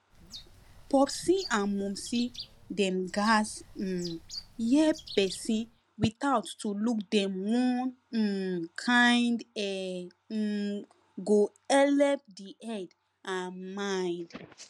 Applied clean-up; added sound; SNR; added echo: none; Bird; 17 dB; none.